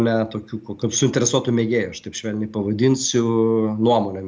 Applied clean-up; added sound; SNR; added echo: none; none; none; none.